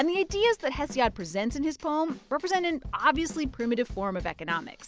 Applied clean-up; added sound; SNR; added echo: none; none; none; none.